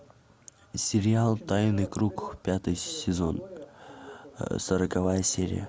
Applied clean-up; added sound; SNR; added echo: none; none; none; none.